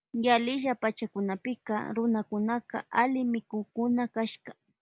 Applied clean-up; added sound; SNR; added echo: none; none; none; none.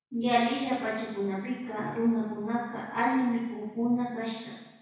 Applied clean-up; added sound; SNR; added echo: none; none; none; reverberation time 1.1 s.